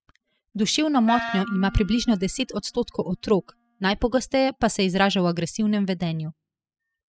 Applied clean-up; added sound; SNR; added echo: classical method spectral subtraction.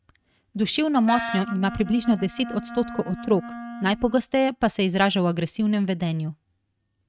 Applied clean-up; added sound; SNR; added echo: neural mask model RNNoise.